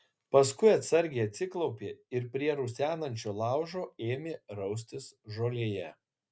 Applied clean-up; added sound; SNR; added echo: none; none; none; none.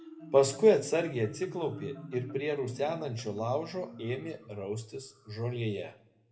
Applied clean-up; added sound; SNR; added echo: none; Marimba, xylophone; 15 dB; reverberation time 0.5 s.